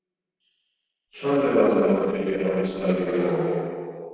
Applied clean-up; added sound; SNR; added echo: neural separator model SepFormer DNS4.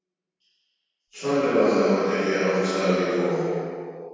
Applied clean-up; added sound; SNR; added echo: none; Wind instrument, woodwind instrument; 15 dB; reverberation time 2.2 s.